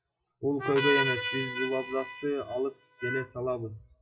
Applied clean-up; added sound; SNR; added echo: classical method WPE with log-MMSE.